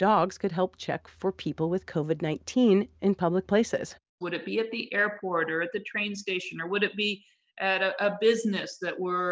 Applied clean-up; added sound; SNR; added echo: none; none; none; none.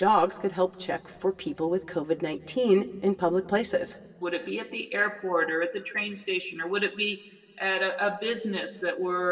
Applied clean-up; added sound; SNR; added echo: none; none; none; reverberation time 2.9 s.